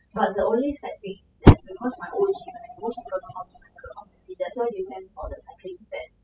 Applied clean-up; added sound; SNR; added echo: classical method spectral subtraction.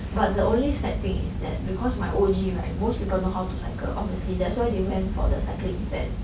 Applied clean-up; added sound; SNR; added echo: none; none; none; none.